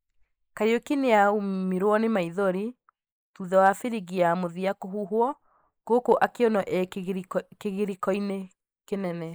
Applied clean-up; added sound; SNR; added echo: neural mask model Resemble Enhance denoiser.